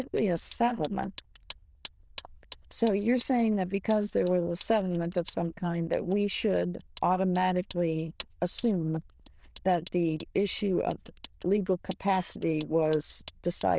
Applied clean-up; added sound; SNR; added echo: neural diffusion model UNIVERSE++.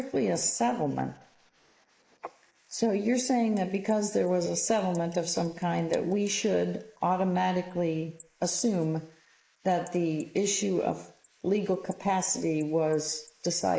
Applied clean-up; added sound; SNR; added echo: neural mask model Resemble Enhance denoiser.